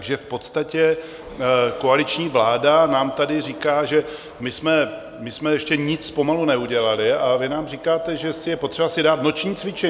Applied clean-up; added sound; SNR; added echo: none; none; none; none.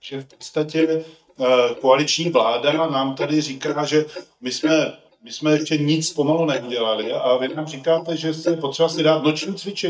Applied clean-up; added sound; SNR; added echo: neural mask model DeepFilterNet 3.